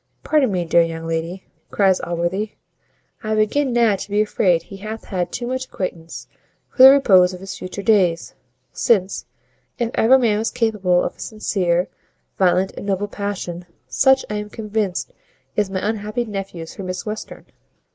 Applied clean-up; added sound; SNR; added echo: none; none; none; none.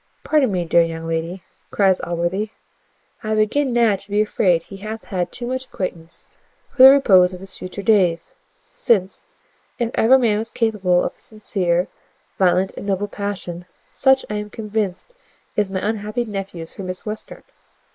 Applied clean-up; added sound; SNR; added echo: neural mask model Resemble Enhance denoiser.